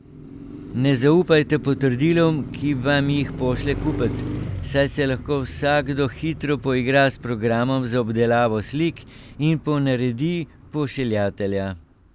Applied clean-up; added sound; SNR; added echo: none; Car passing by; 12 dB; none.